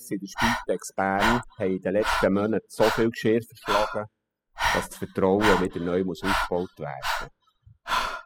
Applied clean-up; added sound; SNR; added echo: classical method spectral subtraction.